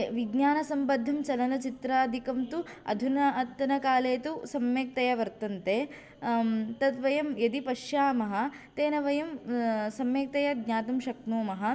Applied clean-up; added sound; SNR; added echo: none; none; none; none.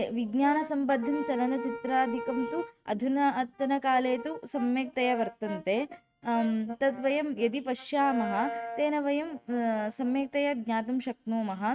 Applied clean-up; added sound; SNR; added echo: neural mask model RNNoise.